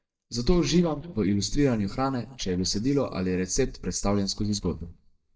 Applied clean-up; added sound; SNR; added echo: neural mask model DeepFilterNet 3.